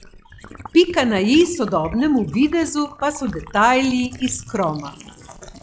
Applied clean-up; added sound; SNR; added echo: classical method log-MMSE.